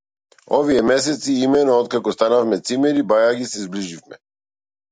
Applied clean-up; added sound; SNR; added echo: none; none; none; none.